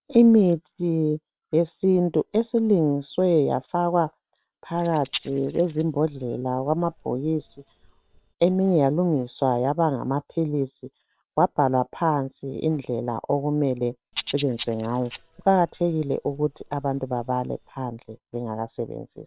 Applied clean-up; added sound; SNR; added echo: neural separator model SepFormer WHAM!.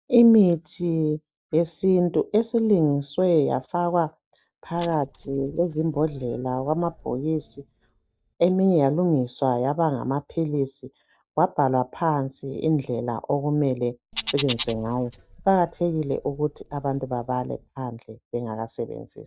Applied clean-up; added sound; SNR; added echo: neural mask model DeepFilterNet 3.